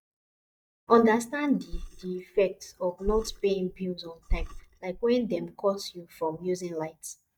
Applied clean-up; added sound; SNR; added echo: neural mask model DeepFilterNet 3.